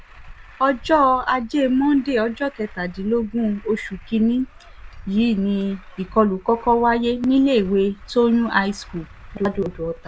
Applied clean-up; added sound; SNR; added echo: none; Truck; 20 dB; none.